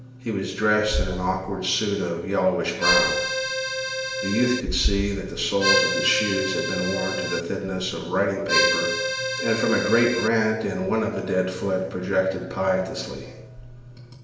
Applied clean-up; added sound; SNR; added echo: none; Accordion; 0 dB; reverberation time 0.9 s.